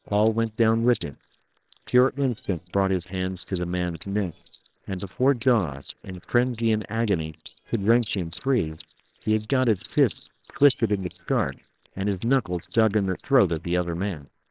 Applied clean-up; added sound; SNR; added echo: neural separator model SepFormer WHAMR!.